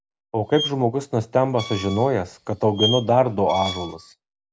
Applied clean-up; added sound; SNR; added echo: none; Squeak; 10 dB; none.